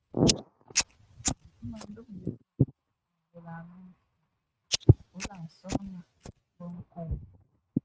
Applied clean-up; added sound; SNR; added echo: neural mask model RNNoise.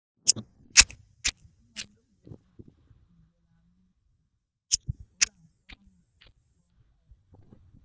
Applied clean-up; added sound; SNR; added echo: neural mask model DeepFilterNet 3.